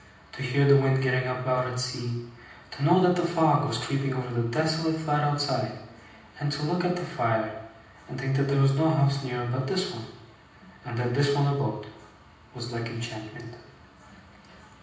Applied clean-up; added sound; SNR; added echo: none; none; none; reverberation time 0.9 s.